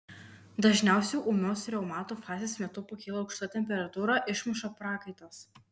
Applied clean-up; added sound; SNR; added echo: none; none; none; none.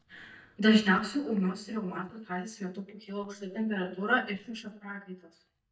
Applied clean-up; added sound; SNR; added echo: neural mask model DeepFilterNet 3.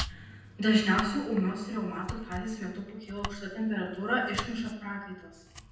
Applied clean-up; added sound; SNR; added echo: none; Domestic sounds, home sounds; 11 dB; reverberation time 0.9 s.